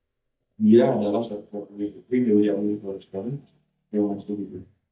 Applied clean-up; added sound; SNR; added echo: neural mask model DeepFilterNet 3.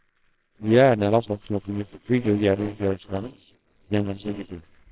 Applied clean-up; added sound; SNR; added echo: neural separator model SepFormer WHAMR!.